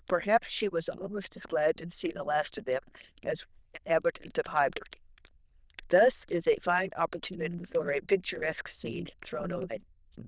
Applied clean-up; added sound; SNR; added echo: neural diffusion model UNIVERSE++.